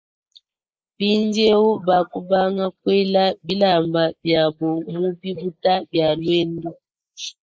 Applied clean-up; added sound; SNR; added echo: neural mask model Resemble Enhance denoiser.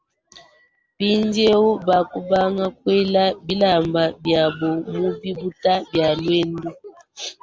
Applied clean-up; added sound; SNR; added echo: none; none; none; none.